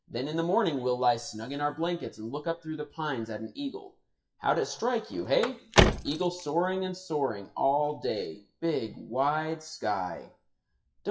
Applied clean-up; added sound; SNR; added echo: classical method WPE with log-MMSE.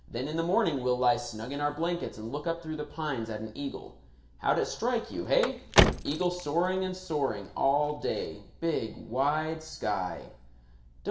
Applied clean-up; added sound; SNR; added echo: none; Car; 1 dB; reverberation time 0.7 s.